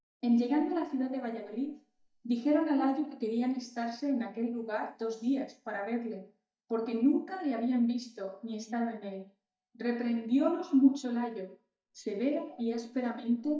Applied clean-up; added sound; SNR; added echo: neural mask model DeepFilterNet 3.